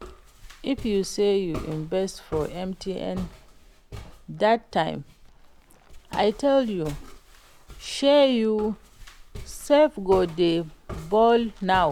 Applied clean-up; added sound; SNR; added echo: none; Walk, footsteps; 17 dB; none.